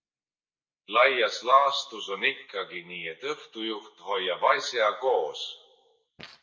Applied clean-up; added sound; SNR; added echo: none; none; none; reverberation time 0.6 s.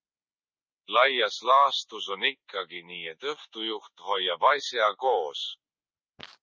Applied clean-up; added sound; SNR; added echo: none; none; none; none.